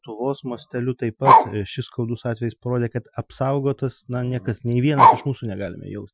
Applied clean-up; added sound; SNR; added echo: classical method Wiener filter.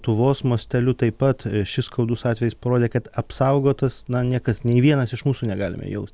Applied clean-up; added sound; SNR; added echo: none; none; none; none.